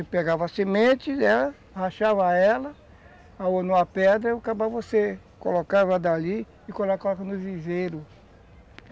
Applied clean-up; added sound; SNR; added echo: none; none; none; none.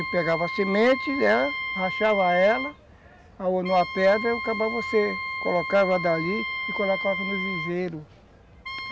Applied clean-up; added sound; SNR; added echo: none; Wind instrument, woodwind instrument; 7 dB; none.